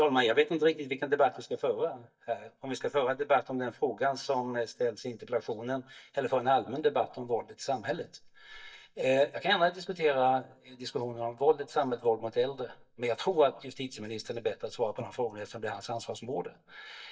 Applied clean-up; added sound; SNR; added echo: neural mask model DeepFilterNet 3.